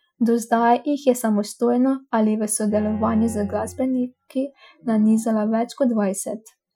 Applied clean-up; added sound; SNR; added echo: classical method Wiener filter.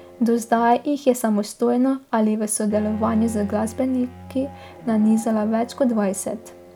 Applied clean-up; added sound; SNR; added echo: none; Bowed string instrument; 19 dB; none.